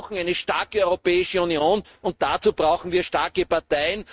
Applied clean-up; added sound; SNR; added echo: neural mask model RNNoise.